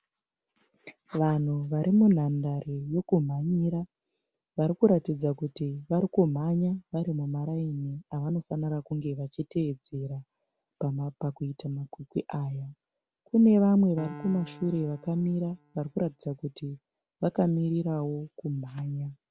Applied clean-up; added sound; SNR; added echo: none; Piano; 19 dB; none.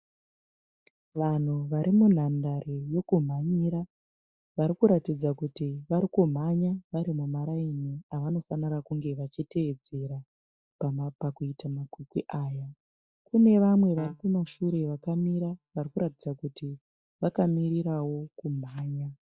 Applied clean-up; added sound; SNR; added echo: neural mask model DeepFilterNet 3.